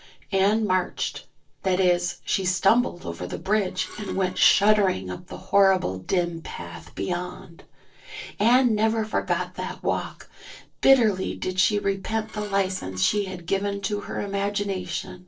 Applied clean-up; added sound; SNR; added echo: neural separator model SepFormer DNS4.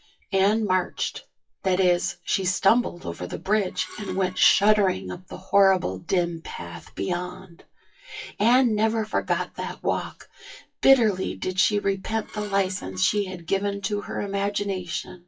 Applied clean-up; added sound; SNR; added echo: classical method WPE with log-MMSE.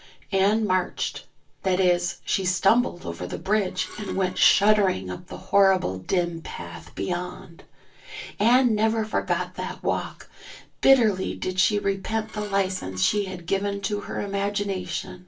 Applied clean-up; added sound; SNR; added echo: none; Dishes, pots, and pans / Glass; 20 dB; reverberation time 0.2 s.